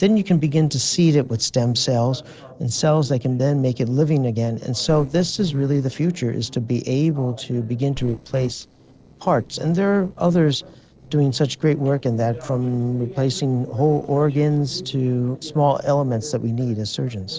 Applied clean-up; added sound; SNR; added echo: neural separator model SepFormer DNS4.